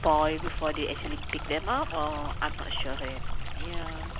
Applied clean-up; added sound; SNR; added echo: none; Stream; 2 dB; none.